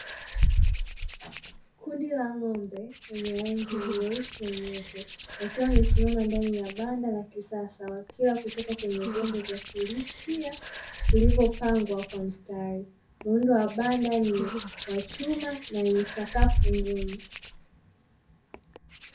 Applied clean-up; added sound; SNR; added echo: none; Hands; 0 dB; reverberation time 0.3 s.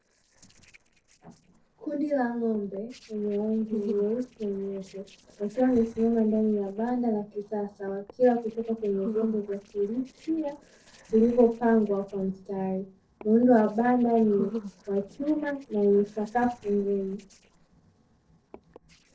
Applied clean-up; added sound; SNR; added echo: neural separator model SepFormer DNS4.